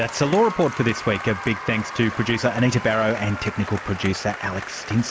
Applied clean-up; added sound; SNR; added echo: none; Applause; 11 dB; none.